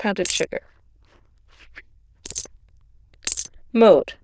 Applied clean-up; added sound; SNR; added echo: neural diffusion model UNIVERSE++.